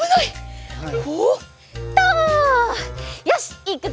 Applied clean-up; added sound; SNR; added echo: none; Wind instrument, woodwind instrument; 10 dB; none.